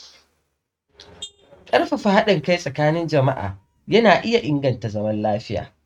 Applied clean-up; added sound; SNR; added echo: neural mask model RNNoise.